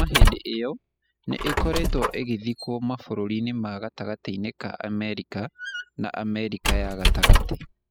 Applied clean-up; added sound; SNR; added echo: classical method spectral subtraction.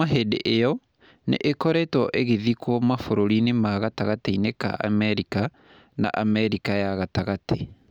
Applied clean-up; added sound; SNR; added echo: none; none; none; none.